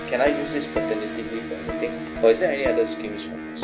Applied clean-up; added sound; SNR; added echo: none; Plucked string instrument + Electric guitar; 5 dB; none.